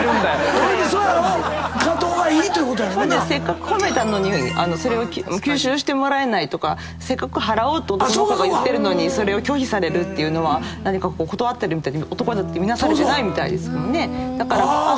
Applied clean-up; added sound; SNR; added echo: none; Keyboard (musical); 13 dB; none.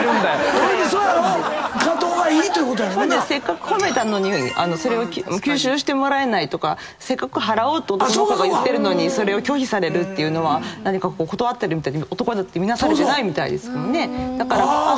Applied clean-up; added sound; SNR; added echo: none; none; none; none.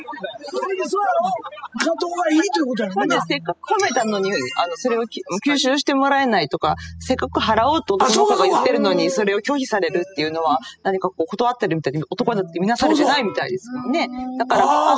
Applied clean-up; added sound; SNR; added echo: classical method spectral subtraction.